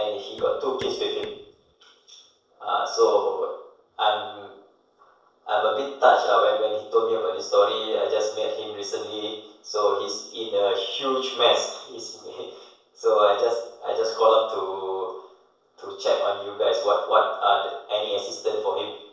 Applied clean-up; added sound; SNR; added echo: neural separator model SepFormer DNS4.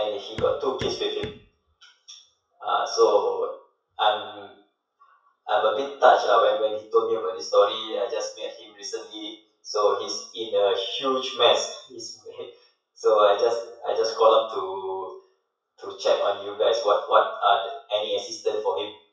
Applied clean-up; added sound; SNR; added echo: classical method WPE with log-MMSE.